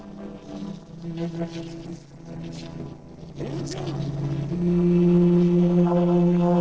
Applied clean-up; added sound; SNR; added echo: neural separator model SepFormer DNS4.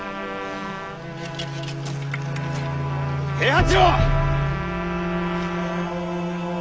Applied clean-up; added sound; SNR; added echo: none; Trumpet; 12 dB; none.